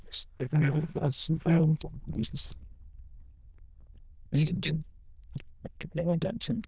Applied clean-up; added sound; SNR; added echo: neural diffusion model UNIVERSE++.